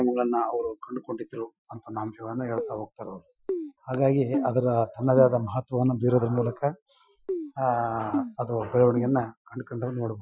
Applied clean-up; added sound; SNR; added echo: classical method Wiener filter.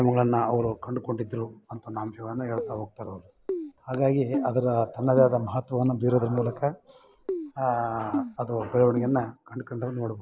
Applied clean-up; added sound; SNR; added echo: none; Keyboard (musical); 9 dB; none.